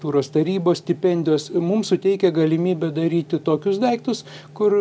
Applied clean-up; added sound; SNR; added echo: none; none; none; none.